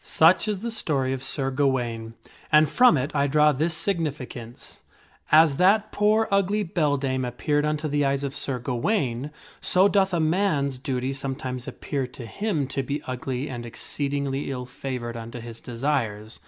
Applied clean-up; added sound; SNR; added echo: none; none; none; none.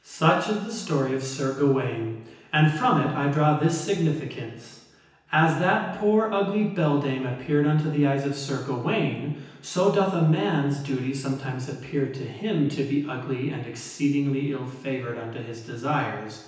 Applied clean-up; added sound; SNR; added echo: none; none; none; reverberation time 0.9 s.